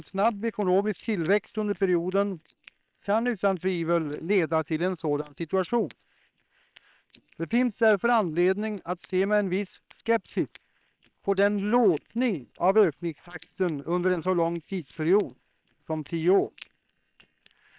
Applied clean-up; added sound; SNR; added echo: neural separator model SepFormer WHAM!.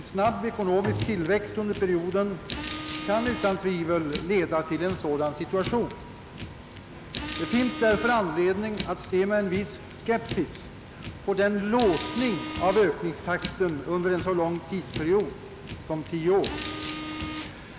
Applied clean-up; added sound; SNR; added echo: none; Bowed string instrument + Car; 10 dB; none.